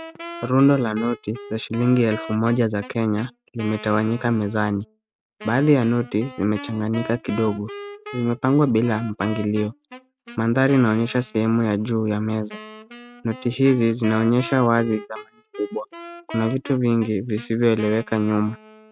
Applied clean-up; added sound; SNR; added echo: neural mask model RNNoise.